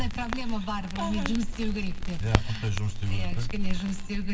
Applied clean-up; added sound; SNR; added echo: none; Crackle; -3 dB; reverberation time 1.7 s.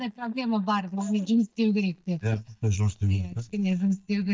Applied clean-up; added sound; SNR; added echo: neural mask model DeepFilterNet 3.